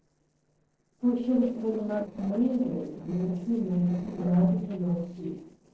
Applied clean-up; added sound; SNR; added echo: neural separator model SepFormer DNS4.